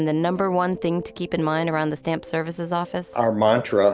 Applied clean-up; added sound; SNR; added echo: none; none; none; none.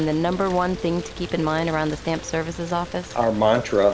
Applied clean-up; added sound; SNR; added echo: none; Rain; 15 dB; none.